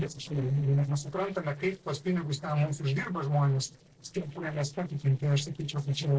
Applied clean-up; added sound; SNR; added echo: neural separator model SepFormer DNS4.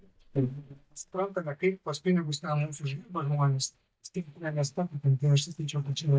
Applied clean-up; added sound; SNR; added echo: neural mask model DeepFilterNet 3.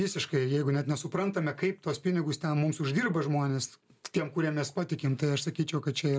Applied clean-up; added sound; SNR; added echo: none; none; none; none.